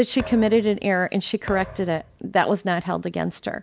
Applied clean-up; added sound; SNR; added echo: none; Thump, thud; 16 dB; none.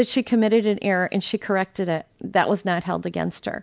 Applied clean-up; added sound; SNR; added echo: none; none; none; none.